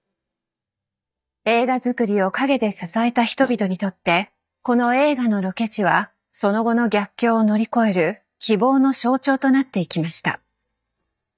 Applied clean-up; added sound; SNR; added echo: neural mask model DeepFilterNet 3.